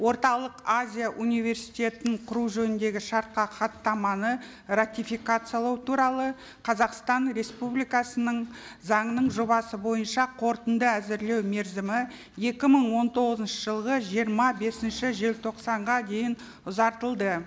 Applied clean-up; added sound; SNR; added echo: none; none; none; none.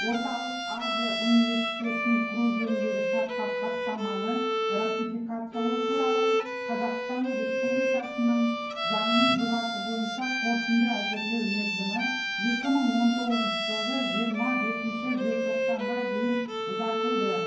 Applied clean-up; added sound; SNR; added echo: none; Bowed string instrument; 0 dB; reverberation time 0.9 s.